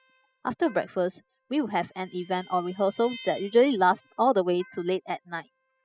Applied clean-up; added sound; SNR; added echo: classical method spectral subtraction.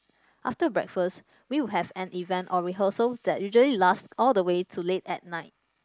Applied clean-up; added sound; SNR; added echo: neural mask model Resemble Enhance denoiser.